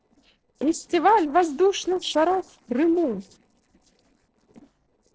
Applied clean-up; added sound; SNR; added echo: neural separator model SepFormer DNS4.